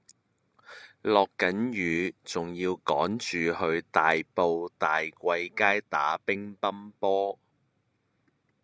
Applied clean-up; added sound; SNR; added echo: none; none; none; none.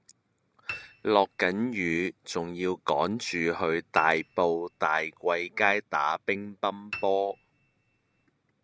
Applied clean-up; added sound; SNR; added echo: none; Piano; 16 dB; none.